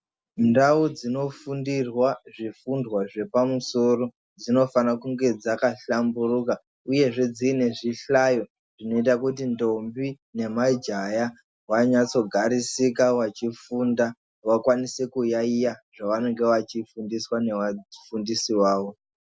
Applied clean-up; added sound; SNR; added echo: none; none; none; none.